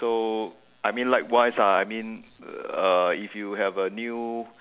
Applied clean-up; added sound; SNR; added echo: none; none; none; none.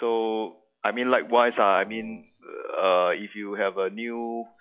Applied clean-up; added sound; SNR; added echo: classical method log-MMSE.